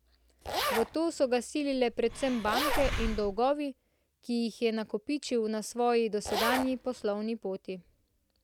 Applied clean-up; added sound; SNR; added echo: none; Breathing + Zipper (clothing); 3 dB; none.